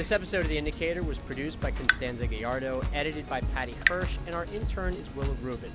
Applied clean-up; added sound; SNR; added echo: none; Drip / Water tap, faucet; 4 dB; none.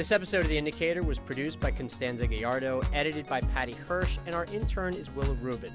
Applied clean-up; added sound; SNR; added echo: none; none; none; none.